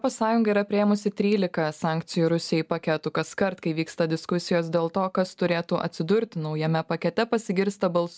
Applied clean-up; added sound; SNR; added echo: none; none; none; none.